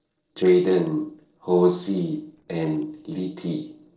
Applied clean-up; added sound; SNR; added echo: neural separator model SepFormer DNS4.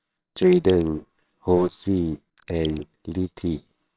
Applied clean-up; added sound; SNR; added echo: neural separator model SepFormer WHAMR!.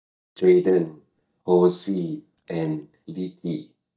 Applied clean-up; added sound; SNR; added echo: neural mask model DeepFilterNet 3.